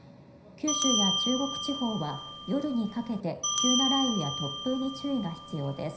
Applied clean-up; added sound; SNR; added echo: none; Bell; 1 dB; reverberation time 0.5 s.